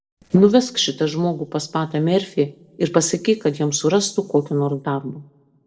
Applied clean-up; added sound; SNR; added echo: neural separator model SepFormer DNS4.